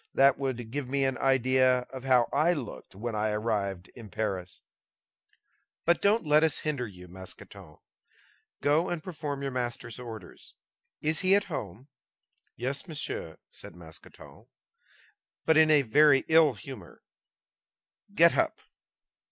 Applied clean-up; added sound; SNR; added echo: none; none; none; none.